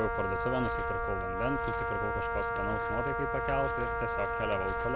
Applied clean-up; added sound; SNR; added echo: none; Wind instrument, woodwind instrument; -2 dB; none.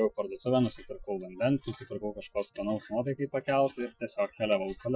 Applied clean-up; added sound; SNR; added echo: classical method Wiener filter.